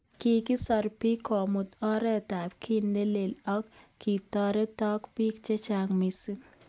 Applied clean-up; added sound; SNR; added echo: none; none; none; none.